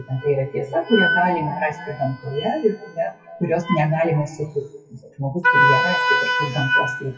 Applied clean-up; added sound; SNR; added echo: classical method WPE with log-MMSE.